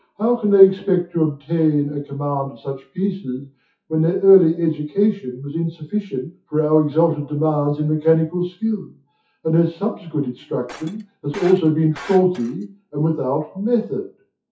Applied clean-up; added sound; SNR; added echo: classical method WPE with log-MMSE.